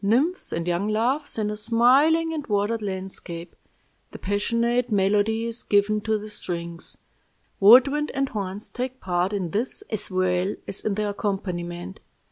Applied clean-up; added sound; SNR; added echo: none; none; none; none.